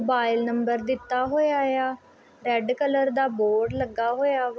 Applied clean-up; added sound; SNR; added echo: none; none; none; none.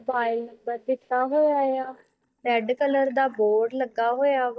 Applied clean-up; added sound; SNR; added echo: neural mask model DeepFilterNet 3.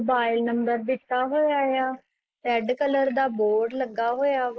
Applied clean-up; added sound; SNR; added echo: neural mask model Resemble Enhance denoiser.